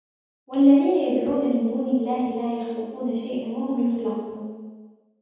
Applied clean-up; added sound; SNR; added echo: none; none; none; reverberation time 1.2 s.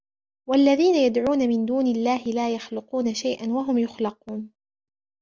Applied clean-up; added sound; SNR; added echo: none; none; none; none.